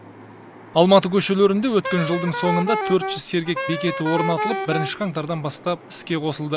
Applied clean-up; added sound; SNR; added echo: none; Wind instrument, woodwind instrument; 5 dB; none.